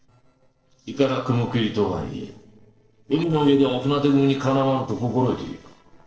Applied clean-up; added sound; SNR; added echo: neural separator model SepFormer DNS4.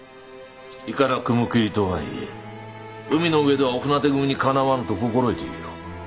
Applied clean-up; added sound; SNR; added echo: none; none; none; none.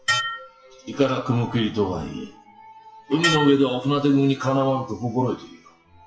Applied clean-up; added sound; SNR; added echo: classical method WPE with log-MMSE.